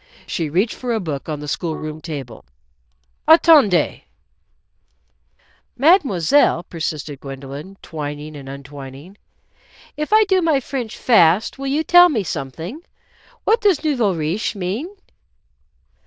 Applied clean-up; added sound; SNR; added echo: neural diffusion model UNIVERSE++.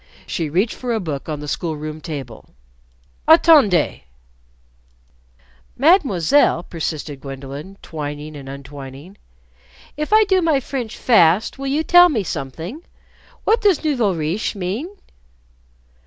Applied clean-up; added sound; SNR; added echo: none; none; none; none.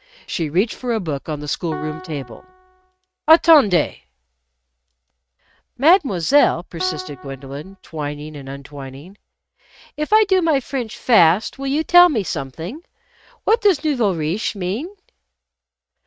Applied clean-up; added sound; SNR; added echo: neural mask model RNNoise.